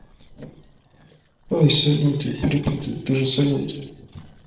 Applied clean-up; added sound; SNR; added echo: neural separator model SepFormer DNS4.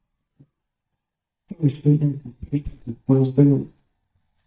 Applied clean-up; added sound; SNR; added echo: neural mask model DeepFilterNet 3.